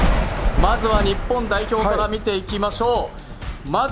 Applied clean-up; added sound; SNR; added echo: none; Thunder; 1 dB; none.